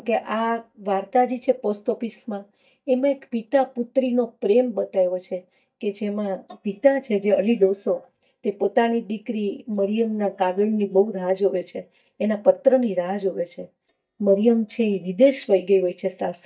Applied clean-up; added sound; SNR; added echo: neural mask model DeepFilterNet 3.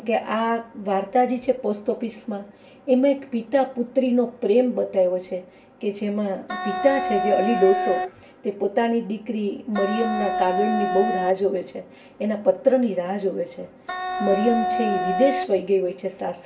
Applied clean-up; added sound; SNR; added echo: none; Wind instrument, woodwind instrument; 2 dB; reverberation time 0.3 s.